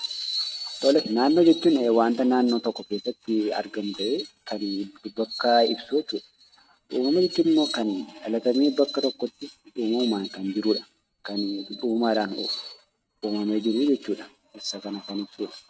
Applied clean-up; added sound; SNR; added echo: neural mask model RNNoise.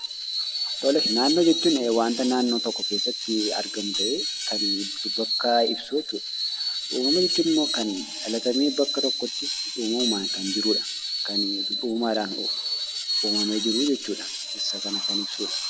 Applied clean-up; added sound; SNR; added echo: none; Screech; 2 dB; none.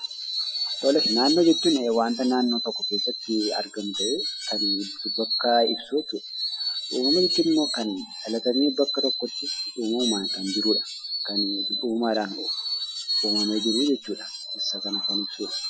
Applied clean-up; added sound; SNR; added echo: classical method Wiener filter.